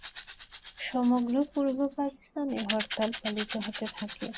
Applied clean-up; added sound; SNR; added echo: none; Rattle / Rattle (instrument); -3 dB; none.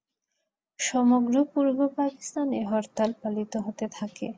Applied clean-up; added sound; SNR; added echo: none; none; none; none.